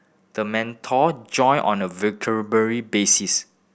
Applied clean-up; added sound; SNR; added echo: none; none; none; none.